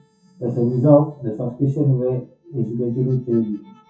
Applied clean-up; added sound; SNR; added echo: classical method WPE with log-MMSE.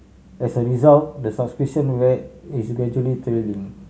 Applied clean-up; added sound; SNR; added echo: none; none; none; none.